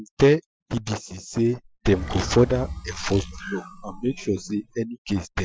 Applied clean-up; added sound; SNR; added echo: classical method Wiener filter.